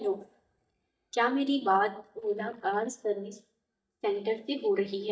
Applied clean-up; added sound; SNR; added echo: neural mask model DeepFilterNet 3.